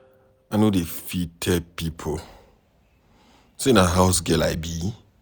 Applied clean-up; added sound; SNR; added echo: none; none; none; none.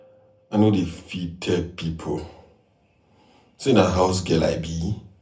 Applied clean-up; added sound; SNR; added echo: none; none; none; reverberation time 0.3 s.